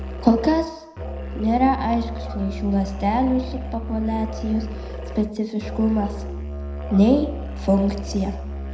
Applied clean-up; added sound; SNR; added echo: none; Musical instrument; 7 dB; reverberation time 0.8 s.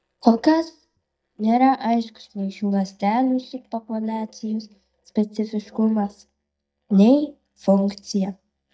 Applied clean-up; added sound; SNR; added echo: neural mask model DeepFilterNet 3.